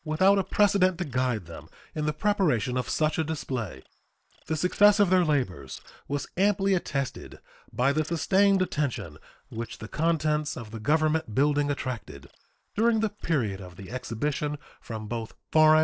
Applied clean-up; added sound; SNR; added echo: neural separator model SepFormer DNS4.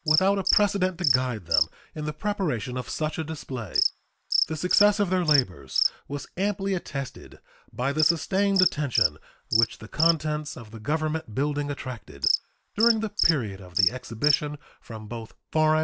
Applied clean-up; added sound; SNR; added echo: none; Cricket; 3 dB; none.